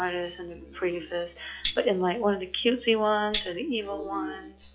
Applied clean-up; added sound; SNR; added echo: classical method log-MMSE.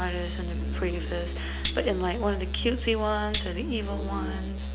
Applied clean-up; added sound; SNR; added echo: none; Tambourine + Musical instrument; 1 dB; none.